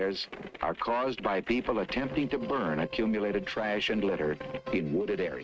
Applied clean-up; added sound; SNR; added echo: neural mask model RNNoise.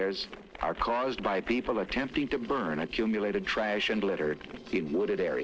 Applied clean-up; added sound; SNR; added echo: neural separator model SepFormer DNS4.